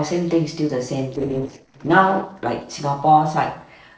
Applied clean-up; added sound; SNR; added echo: neural separator model SepFormer DNS4.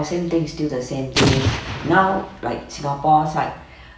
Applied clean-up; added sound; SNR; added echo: none; Explosion; 1 dB; reverberation time 0.7 s.